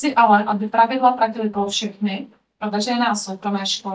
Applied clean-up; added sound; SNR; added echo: neural mask model DeepFilterNet 3.